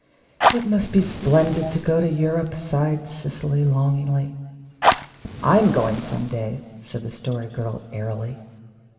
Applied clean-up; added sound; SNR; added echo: none; Fire; 6 dB; reverberation time 2.3 s.